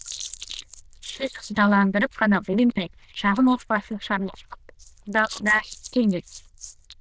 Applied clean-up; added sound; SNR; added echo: neural diffusion model UNIVERSE++.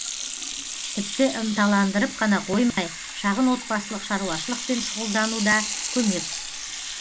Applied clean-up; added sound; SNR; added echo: none; Sink (filling or washing) / Water tap, faucet; 7 dB; none.